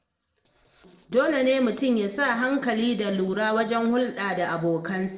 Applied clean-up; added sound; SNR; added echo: neural separator model SepFormer DNS4.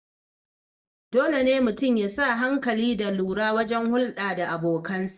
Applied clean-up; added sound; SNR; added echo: neural mask model DeepFilterNet 3.